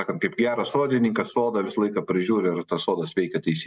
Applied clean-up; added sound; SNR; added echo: none; none; none; none.